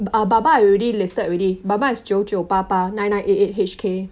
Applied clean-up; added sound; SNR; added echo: none; none; none; none.